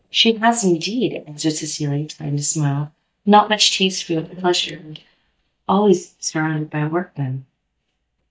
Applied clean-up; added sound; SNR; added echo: neural mask model DeepFilterNet 3.